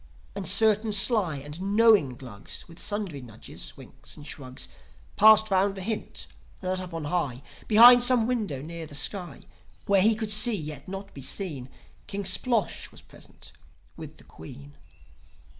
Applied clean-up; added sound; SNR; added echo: none; none; none; none.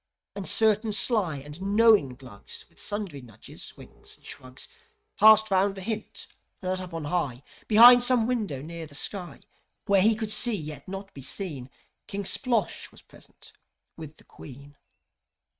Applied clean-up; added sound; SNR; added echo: neural mask model RNNoise.